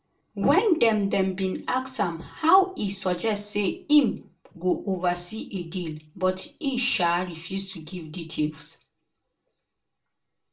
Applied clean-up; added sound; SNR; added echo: none; none; none; reverberation time 0.2 s.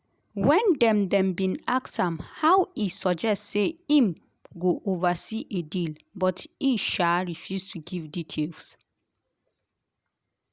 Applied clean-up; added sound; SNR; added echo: none; none; none; none.